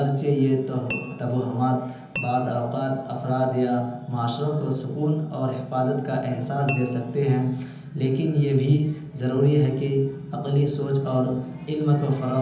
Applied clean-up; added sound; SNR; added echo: none; Tap / Glass; 15 dB; reverberation time 0.9 s.